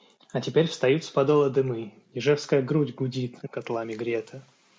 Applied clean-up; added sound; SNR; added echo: none; none; none; none.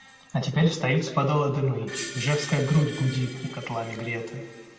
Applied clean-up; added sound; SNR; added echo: none; Screech; 16 dB; reverberation time 1.8 s.